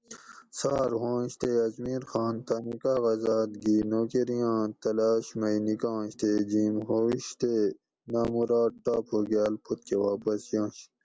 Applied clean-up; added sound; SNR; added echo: none; none; none; none.